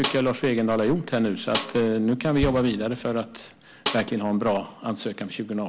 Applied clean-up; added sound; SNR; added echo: none; Snare drum + Bass drum; 11 dB; none.